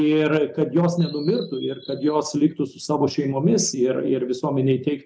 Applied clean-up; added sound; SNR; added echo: none; Chirp, tweet; 20 dB; none.